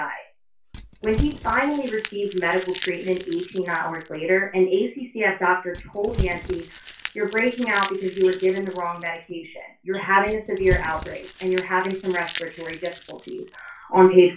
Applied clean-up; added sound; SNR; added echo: none; Crumpling, crinkling / Crushing; 10 dB; reverberation time 0.3 s.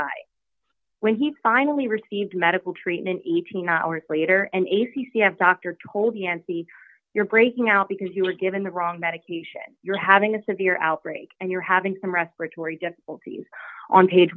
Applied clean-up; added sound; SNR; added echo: none; none; none; none.